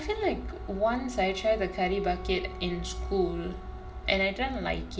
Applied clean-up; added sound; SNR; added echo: none; Wind instrument, woodwind instrument; 17 dB; reverberation time 0.7 s.